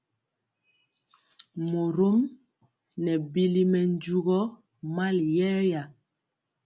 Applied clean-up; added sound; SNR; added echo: none; none; none; none.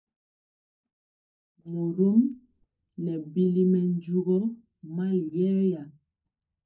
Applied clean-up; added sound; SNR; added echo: neural mask model DeepFilterNet 3.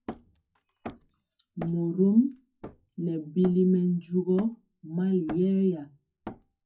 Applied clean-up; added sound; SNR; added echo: classical method WPE with log-MMSE.